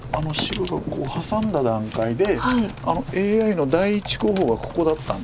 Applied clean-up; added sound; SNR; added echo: none; Thunder + Typing; 11 dB; none.